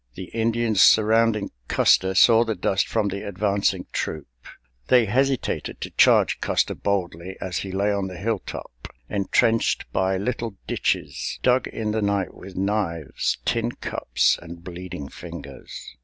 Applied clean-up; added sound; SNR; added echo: none; none; none; none.